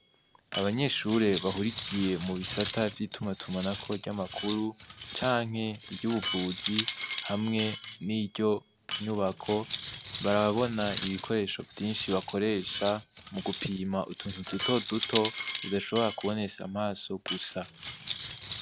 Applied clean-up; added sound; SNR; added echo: none; Cutlery, silverware; -4 dB; none.